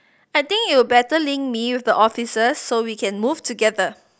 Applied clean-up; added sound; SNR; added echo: none; none; none; none.